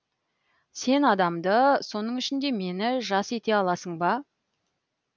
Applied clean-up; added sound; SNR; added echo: none; none; none; none.